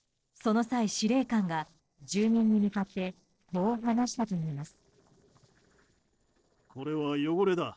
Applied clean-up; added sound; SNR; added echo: neural separator model SepFormer DNS4.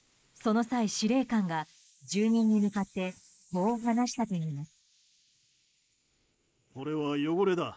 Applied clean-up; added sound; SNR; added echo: neural mask model Resemble Enhance denoiser.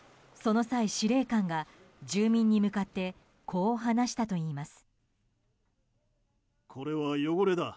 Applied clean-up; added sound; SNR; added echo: none; none; none; none.